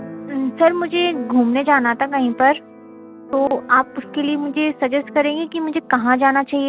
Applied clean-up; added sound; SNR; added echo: none; Keyboard (musical); 17 dB; none.